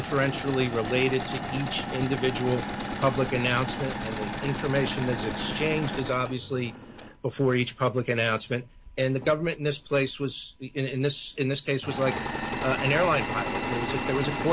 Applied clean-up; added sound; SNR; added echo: none; Engine / Mechanisms; 6 dB; none.